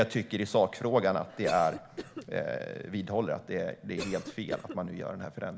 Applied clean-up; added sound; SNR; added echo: none; Cough; 14 dB; none.